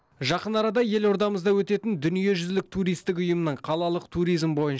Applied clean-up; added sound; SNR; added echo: none; none; none; none.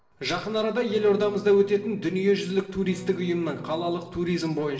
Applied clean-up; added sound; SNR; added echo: none; Electric guitar / Strum; 16 dB; reverberation time 0.8 s.